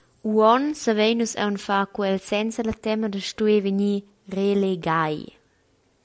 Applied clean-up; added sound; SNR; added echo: none; none; none; none.